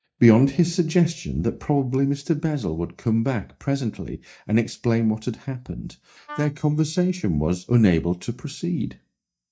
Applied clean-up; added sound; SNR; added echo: neural mask model DeepFilterNet 3.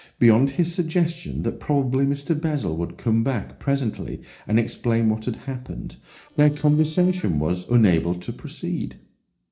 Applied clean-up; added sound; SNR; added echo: neural separator model SepFormer DNS4.